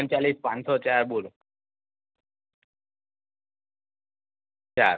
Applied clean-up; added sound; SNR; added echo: none; none; none; none.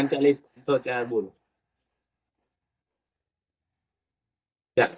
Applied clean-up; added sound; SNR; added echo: neural mask model DeepFilterNet 3.